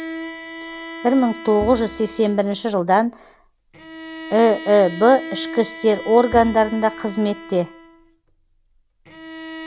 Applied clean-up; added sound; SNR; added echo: none; Bowed string instrument + Bowed string instrument; 14 dB; none.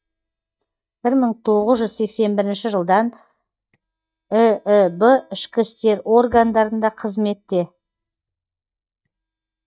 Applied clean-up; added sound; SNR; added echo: neural mask model DeepFilterNet 3.